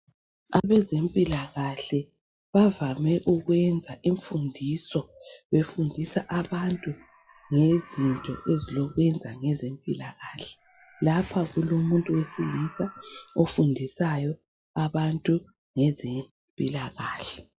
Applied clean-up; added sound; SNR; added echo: classical method log-MMSE.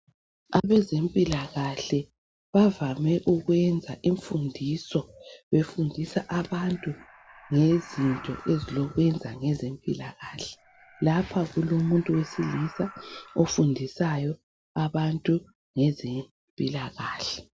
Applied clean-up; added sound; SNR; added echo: none; Animal; 20 dB; none.